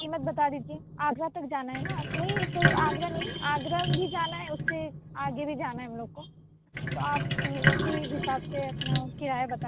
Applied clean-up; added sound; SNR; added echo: none; Sink (filling or washing); -1 dB; none.